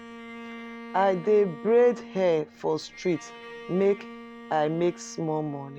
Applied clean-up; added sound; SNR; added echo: none; Bowed string instrument; 16 dB; none.